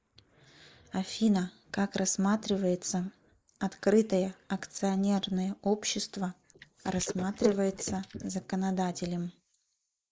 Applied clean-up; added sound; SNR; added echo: neural mask model Resemble Enhance denoiser.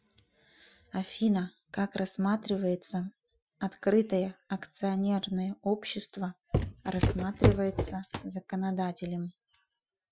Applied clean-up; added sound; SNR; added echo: classical method Wiener filter.